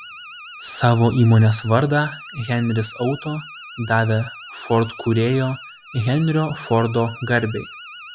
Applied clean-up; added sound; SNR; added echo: none; Alarm; 18 dB; none.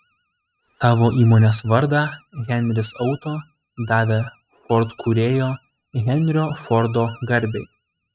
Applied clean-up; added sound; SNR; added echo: neural mask model RNNoise.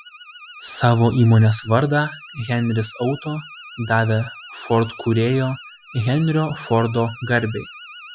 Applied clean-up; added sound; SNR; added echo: classical method Wiener filter.